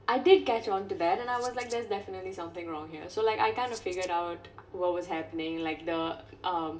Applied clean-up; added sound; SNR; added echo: none; Rattle (instrument); 18 dB; reverberation time 0.7 s.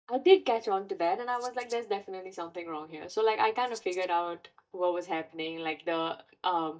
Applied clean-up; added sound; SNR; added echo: neural mask model DeepFilterNet 3.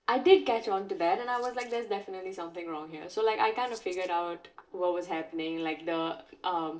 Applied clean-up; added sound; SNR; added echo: neural separator model SepFormer DNS4.